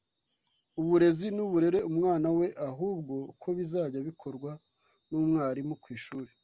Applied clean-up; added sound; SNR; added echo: none; none; none; none.